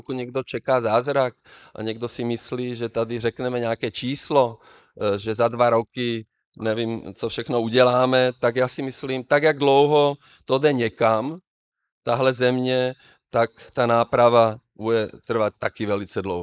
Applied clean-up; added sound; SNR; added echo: neural mask model Resemble Enhance denoiser.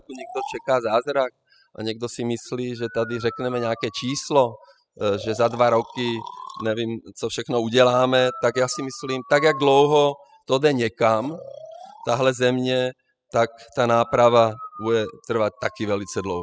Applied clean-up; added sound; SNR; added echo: classical method spectral subtraction.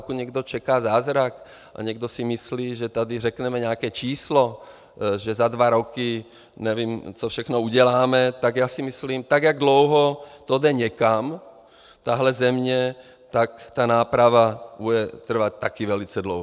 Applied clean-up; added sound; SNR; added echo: none; none; none; none.